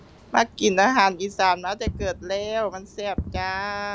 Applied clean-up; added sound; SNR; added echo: none; Fireworks; 13 dB; none.